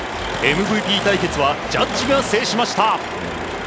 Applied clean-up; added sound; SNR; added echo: none; Engine; 9 dB; none.